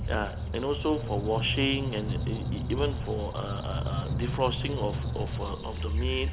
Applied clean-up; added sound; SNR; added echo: none; Squeak; -1 dB; none.